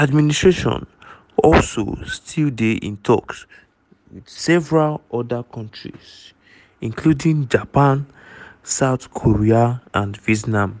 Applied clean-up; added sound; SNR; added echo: none; none; none; none.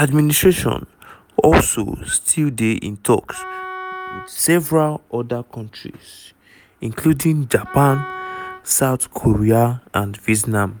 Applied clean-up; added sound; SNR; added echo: none; Wind instrument, woodwind instrument; 14 dB; none.